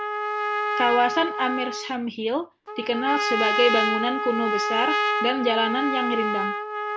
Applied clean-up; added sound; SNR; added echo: none; Trumpet; 1 dB; none.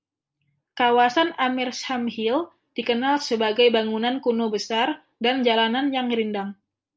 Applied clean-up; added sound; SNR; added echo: none; none; none; none.